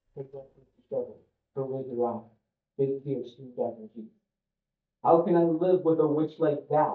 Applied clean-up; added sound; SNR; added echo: neural mask model DeepFilterNet 3.